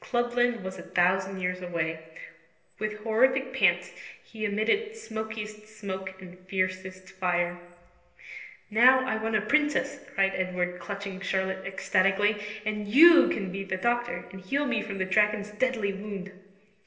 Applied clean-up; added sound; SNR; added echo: none; none; none; reverberation time 1.4 s.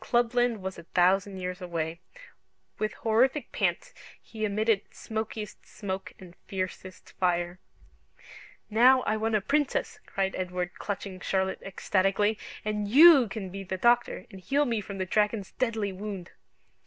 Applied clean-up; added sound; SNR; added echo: none; none; none; none.